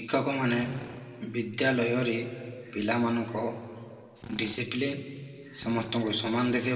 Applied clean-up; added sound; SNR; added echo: none; Drill; 17 dB; reverberation time 2.3 s.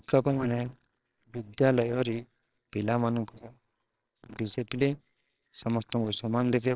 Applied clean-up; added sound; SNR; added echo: neural separator model SepFormer WHAMR!.